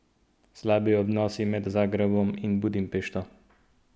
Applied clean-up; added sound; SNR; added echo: none; none; none; none.